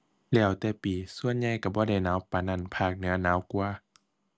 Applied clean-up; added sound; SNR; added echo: none; none; none; none.